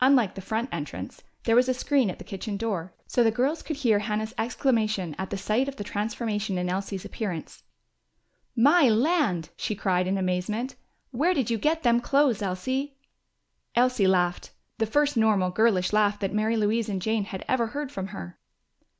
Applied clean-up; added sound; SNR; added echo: none; none; none; none.